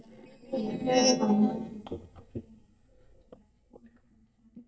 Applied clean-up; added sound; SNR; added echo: neural mask model DeepFilterNet 3.